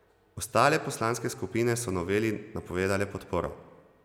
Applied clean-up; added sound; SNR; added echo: none; none; none; none.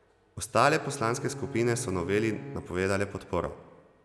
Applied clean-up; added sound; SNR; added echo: none; Bowed string instrument; 13 dB; none.